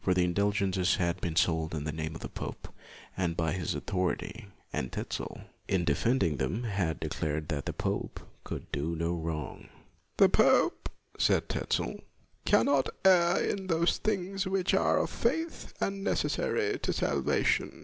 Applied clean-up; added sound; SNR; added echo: none; none; none; none.